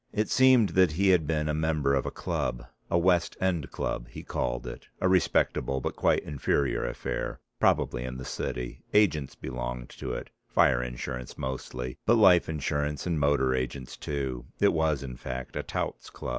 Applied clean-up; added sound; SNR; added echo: none; none; none; none.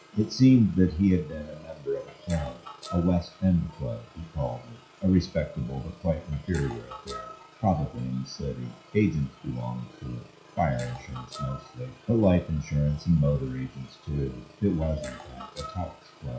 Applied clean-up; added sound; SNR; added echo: classical method WPE with log-MMSE.